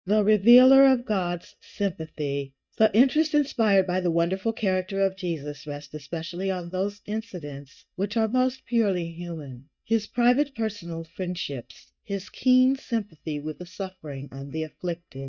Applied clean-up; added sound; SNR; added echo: neural mask model DeepFilterNet 3.